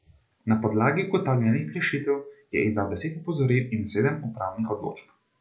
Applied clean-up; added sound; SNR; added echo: none; none; none; none.